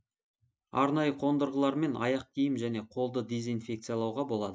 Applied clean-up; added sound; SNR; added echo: none; none; none; none.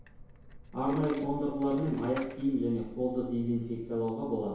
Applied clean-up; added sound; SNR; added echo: none; Coin (dropping); 15 dB; reverberation time 1.0 s.